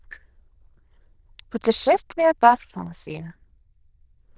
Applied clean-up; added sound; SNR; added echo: neural diffusion model UNIVERSE++.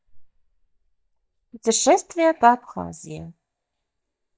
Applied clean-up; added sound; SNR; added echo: neural mask model DeepFilterNet 3.